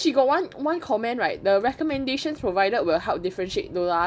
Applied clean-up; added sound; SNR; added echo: none; none; none; none.